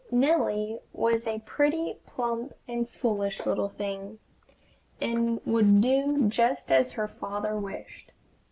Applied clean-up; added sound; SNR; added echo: none; none; none; none.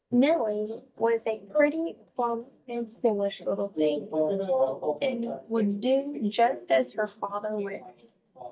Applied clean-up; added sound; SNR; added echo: neural mask model DeepFilterNet 3.